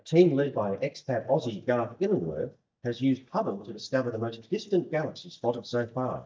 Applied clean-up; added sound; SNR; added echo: neural mask model DeepFilterNet 3.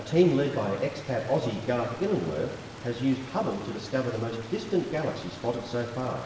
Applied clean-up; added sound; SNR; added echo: none; Stream; 15 dB; reverberation time 1.1 s.